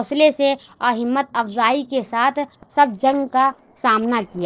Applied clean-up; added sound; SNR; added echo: neural separator model SepFormer DNS4.